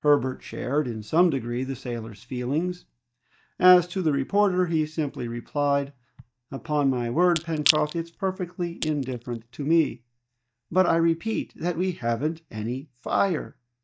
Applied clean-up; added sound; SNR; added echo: neural mask model DeepFilterNet 3.